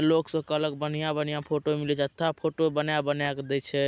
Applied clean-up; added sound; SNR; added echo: none; none; none; none.